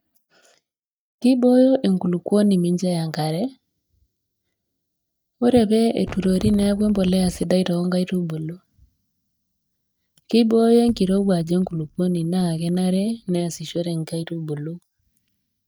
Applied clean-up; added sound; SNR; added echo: neural mask model DeepFilterNet 3.